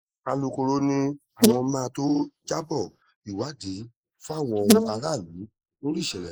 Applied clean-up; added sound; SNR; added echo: neural mask model Resemble Enhance denoiser.